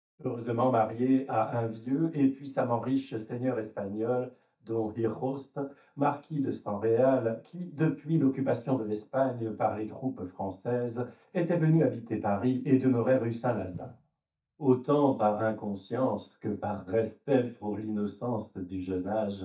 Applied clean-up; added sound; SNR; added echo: neural mask model DeepFilterNet 3.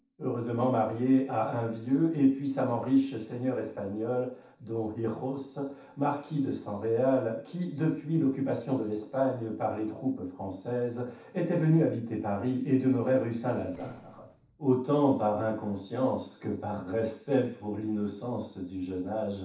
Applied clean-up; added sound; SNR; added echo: neural separator model SepFormer DNS4.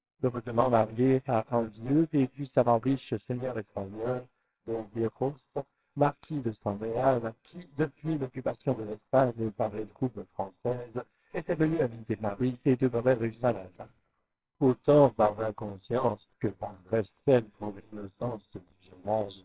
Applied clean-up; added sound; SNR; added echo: neural separator model SepFormer WHAMR!.